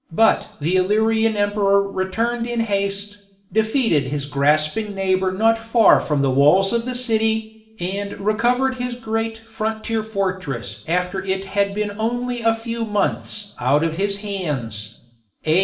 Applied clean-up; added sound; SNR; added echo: none; none; none; reverberation time 0.5 s.